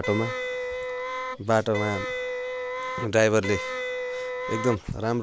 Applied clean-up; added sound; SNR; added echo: none; Wind instrument, woodwind instrument; 4 dB; none.